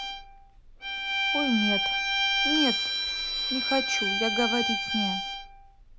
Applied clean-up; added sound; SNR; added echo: none; Bowed string instrument; -3 dB; none.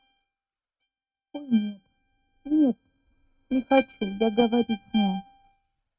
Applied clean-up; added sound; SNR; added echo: neural mask model RNNoise.